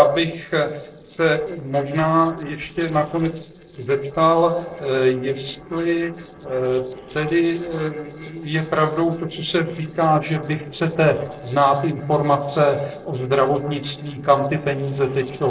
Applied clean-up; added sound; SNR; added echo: neural separator model SepFormer DNS4.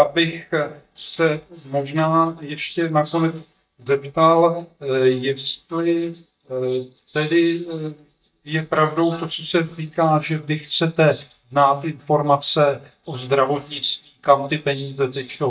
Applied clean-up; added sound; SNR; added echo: neural mask model DeepFilterNet 3.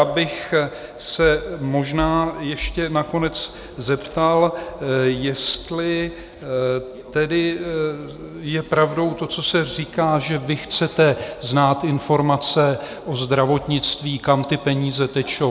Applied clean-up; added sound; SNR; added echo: none; none; none; none.